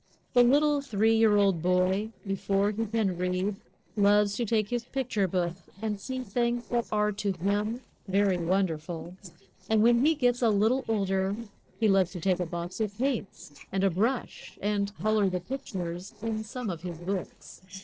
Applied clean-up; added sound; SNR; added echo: neural separator model SepFormer DNS4.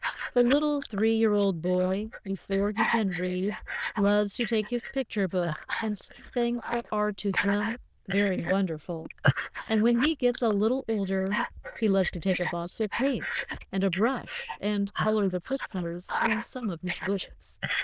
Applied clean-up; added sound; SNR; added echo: neural diffusion model UNIVERSE++.